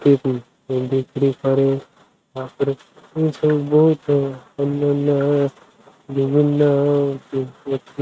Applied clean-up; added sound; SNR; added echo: neural mask model RNNoise.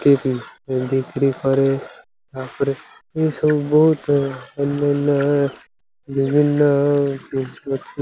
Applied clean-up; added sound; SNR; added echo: none; none; none; none.